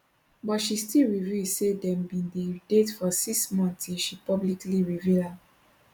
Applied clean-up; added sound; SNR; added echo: none; none; none; none.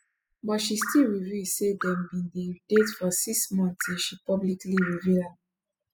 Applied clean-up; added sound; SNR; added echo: classical method spectral subtraction.